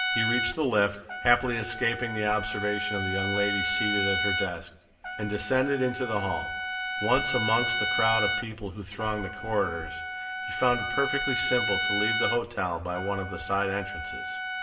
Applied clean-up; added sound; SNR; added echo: none; Trumpet; 2 dB; reverberation time 0.8 s.